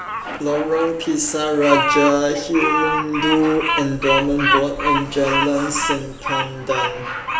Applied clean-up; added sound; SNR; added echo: none; Bird vocalization, bird call, bird song; 2 dB; reverberation time 2.2 s.